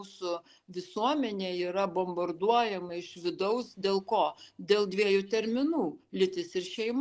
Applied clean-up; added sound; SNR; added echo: none; none; none; none.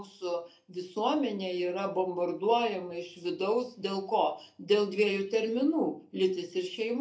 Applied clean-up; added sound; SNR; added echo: none; none; none; reverberation time 0.3 s.